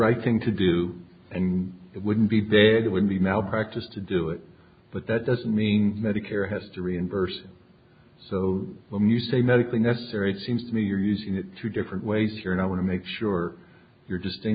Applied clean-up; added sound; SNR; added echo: none; none; none; none.